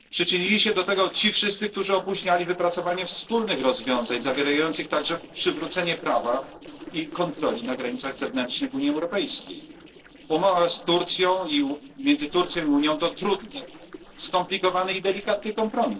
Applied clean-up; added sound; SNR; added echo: neural separator model SepFormer DNS4.